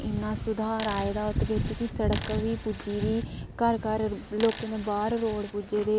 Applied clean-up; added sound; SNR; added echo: none; Coin (dropping) + Wind / Ocean; 7 dB; none.